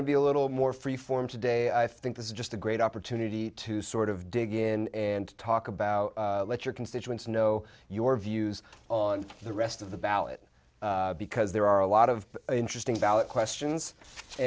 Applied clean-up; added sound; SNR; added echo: none; none; none; none.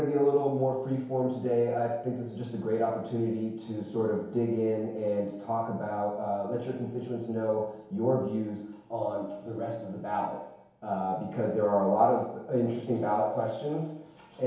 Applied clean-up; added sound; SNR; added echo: none; none; none; reverberation time 1.0 s.